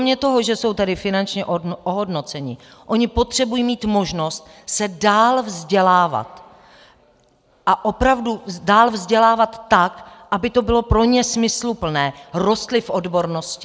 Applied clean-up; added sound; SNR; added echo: none; none; none; none.